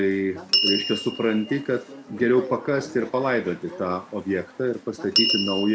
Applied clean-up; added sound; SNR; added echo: none; Door / Bell; 5 dB; none.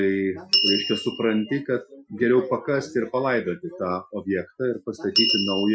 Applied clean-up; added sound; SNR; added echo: classical method Wiener filter.